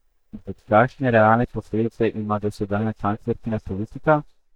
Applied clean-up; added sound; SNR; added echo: neural mask model DeepFilterNet 3.